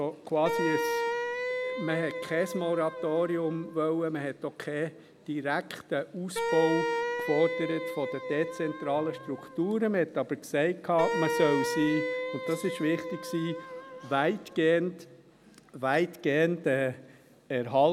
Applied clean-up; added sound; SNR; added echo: none; Wind instrument, woodwind instrument; 4 dB; none.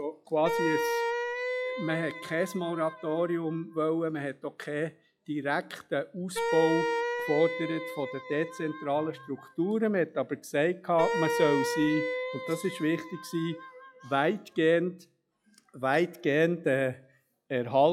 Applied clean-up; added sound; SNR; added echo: classical method log-MMSE.